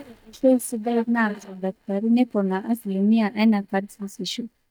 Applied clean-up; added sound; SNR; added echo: neural mask model DeepFilterNet 3.